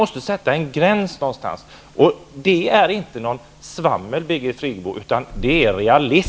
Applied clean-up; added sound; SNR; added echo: none; none; none; none.